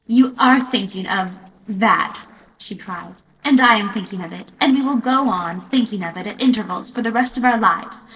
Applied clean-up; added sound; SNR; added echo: neural separator model SepFormer DNS4.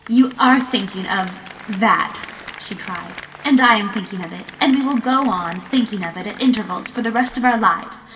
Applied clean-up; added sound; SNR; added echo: none; Applause; 19 dB; reverberation time 3.0 s.